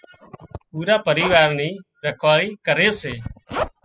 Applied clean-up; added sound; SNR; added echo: classical method spectral subtraction.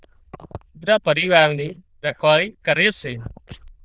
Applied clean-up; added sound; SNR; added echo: neural diffusion model UNIVERSE++.